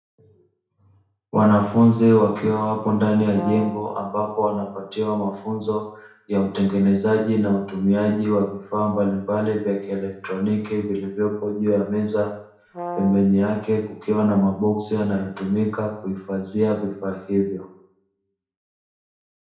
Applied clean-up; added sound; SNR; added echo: none; Brass instrument; 12 dB; reverberation time 0.6 s.